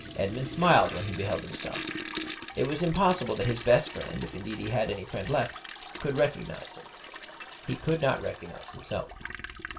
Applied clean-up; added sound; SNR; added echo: none; Toilet flush; 11 dB; reverberation time 0.2 s.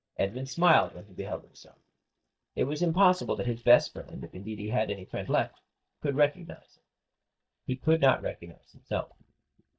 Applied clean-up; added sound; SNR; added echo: neural mask model DeepFilterNet 3.